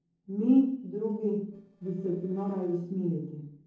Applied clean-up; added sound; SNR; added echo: neural separator model SepFormer DNS4.